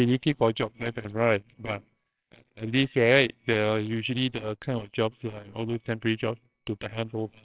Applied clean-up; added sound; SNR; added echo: neural separator model SepFormer WHAMR!.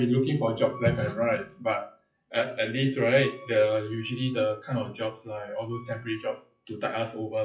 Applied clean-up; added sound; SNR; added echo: classical method WPE with log-MMSE.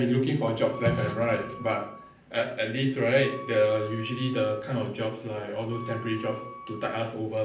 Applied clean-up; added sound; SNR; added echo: none; Wind instrument, woodwind instrument; 17 dB; reverberation time 0.6 s.